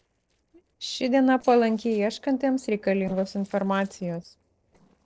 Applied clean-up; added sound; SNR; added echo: neural separator model SepFormer DNS4.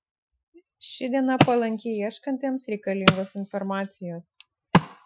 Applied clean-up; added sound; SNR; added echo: classical method Wiener filter.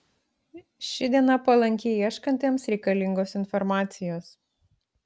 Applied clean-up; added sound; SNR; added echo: none; none; none; none.